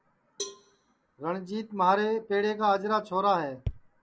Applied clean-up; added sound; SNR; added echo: none; Cowbell; 17 dB; none.